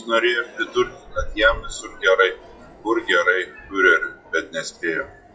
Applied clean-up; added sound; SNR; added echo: classical method WPE with log-MMSE.